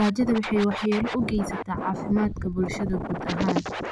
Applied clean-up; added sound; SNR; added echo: none; Scratching (performance technique); 7 dB; none.